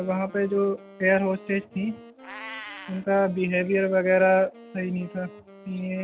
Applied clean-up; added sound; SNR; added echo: none; Wind instrument, woodwind instrument + Meow; 19 dB; none.